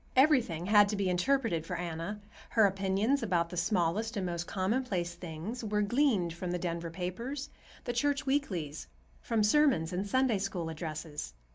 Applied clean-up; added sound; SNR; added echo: none; none; none; none.